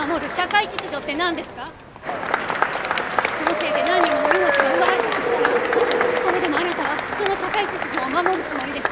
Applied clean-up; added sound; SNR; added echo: none; Applause / Crowd / Cheering; -3 dB; none.